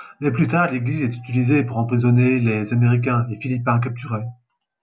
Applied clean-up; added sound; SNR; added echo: none; none; none; none.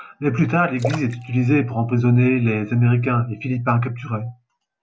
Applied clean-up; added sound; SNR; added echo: none; Splash, splatter; 15 dB; none.